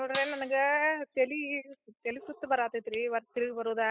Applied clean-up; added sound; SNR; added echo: classical method spectral subtraction.